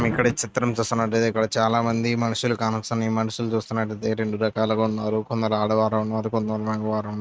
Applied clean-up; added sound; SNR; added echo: neural mask model RNNoise.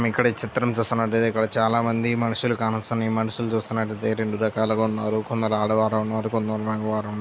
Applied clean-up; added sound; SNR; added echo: none; none; none; none.